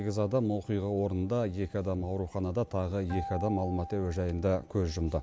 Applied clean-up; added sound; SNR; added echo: none; Acoustic guitar; 16 dB; none.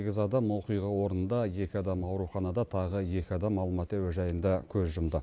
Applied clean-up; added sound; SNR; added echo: none; none; none; none.